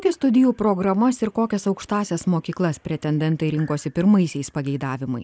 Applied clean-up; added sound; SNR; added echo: none; none; none; none.